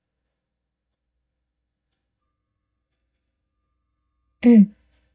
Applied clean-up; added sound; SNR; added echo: neural mask model DeepFilterNet 3.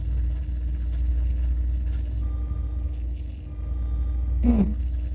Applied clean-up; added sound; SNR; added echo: neural separator model SepFormer DNS4.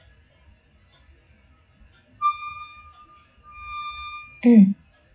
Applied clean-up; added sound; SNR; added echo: classical method WPE with log-MMSE.